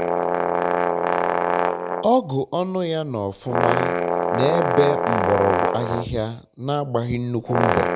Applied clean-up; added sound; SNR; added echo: none; Brass instrument; -1 dB; none.